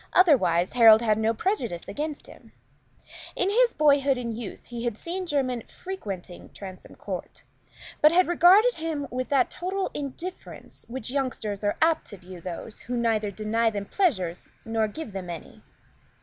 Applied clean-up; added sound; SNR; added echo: none; none; none; none.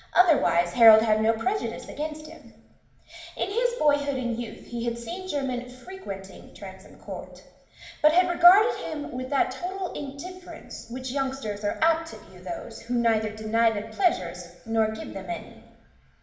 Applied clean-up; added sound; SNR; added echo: none; none; none; reverberation time 0.9 s.